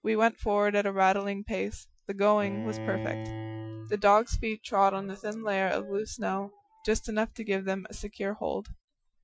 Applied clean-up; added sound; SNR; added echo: classical method Wiener filter.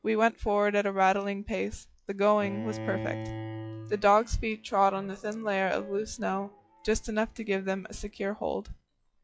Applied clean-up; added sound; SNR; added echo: classical method log-MMSE.